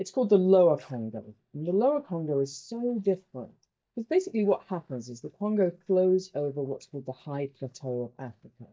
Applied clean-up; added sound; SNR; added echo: neural mask model DeepFilterNet 3.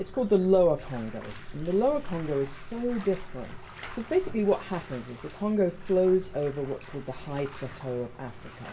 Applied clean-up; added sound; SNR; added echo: none; Bathtub (filling or washing); 13 dB; reverberation time 0.2 s.